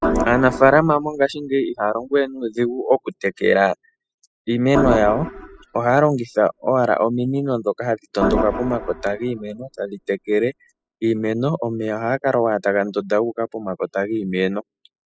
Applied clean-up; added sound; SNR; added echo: classical method spectral subtraction.